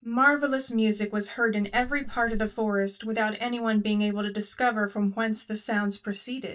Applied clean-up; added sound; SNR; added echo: neural mask model DeepFilterNet 3.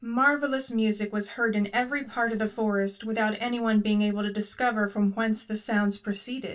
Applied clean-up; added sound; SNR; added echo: neural separator model SepFormer DNS4.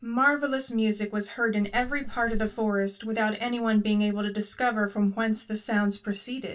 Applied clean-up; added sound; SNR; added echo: none; Wind; 7 dB; reverberation time 0.2 s.